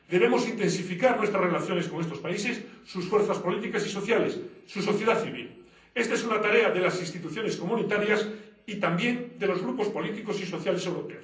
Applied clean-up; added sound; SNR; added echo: none; none; none; reverberation time 0.6 s.